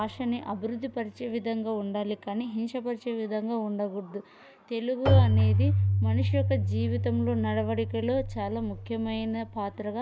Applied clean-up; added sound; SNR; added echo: none; Keyboard (musical); -1 dB; none.